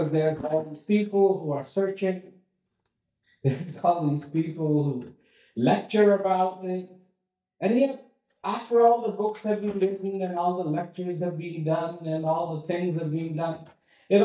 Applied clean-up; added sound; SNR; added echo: neural mask model DeepFilterNet 3.